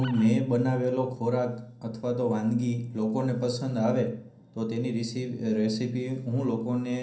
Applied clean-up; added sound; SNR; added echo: none; Animal; 18 dB; reverberation time 0.6 s.